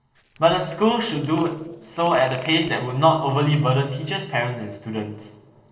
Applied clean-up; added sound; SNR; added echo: neural separator model SepFormer DNS4.